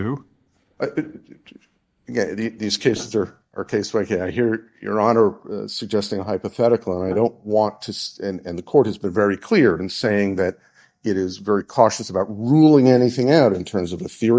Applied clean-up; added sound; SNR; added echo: neural mask model DeepFilterNet 3.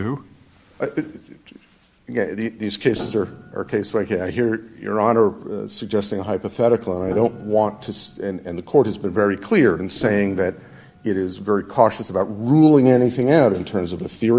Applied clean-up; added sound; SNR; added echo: none; Piano; 19 dB; none.